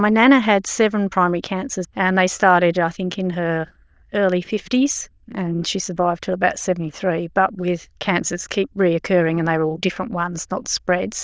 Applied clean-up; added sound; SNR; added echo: neural diffusion model UNIVERSE++.